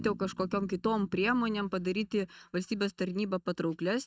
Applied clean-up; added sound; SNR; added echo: neural mask model RNNoise.